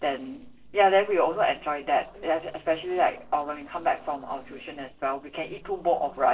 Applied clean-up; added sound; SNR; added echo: neural separator model SepFormer DNS4.